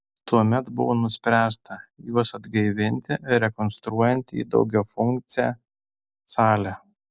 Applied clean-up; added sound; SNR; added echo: none; none; none; none.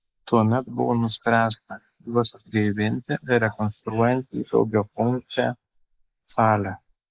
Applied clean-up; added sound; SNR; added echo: neural mask model Resemble Enhance denoiser.